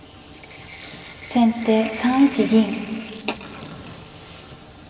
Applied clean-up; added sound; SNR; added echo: none; Sink (filling or washing); 16 dB; reverberation time 2.8 s.